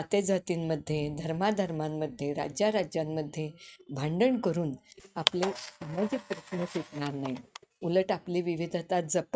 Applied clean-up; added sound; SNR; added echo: neural mask model RNNoise.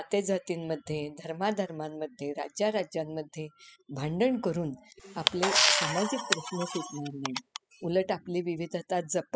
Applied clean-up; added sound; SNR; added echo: classical method spectral subtraction.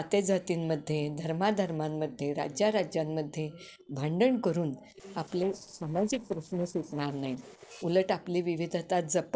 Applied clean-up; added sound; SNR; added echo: neural separator model SepFormer DNS4.